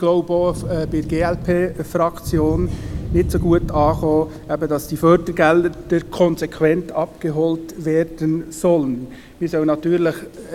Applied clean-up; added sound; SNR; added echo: none; Thunder / Rain; 11 dB; none.